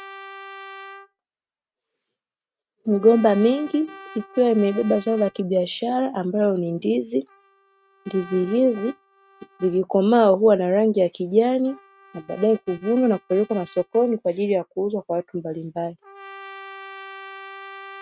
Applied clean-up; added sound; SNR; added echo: neural mask model RNNoise.